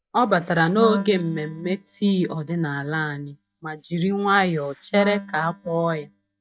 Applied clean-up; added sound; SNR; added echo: neural mask model DeepFilterNet 3.